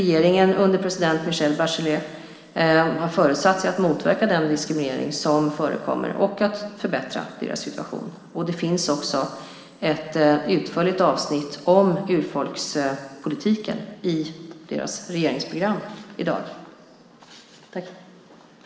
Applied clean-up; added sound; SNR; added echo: none; none; none; reverberation time 1.7 s.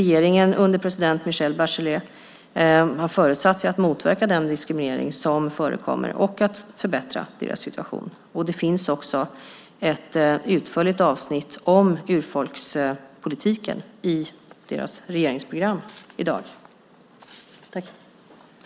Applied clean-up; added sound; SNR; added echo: none; none; none; none.